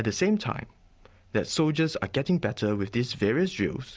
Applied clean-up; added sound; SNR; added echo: none; none; none; none.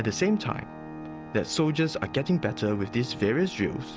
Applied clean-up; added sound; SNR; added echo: none; Organ; 13 dB; none.